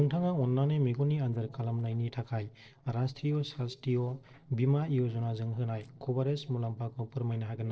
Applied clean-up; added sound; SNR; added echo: neural separator model SepFormer DNS4.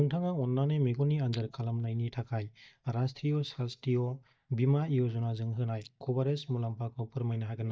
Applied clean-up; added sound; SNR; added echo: neural mask model DeepFilterNet 3.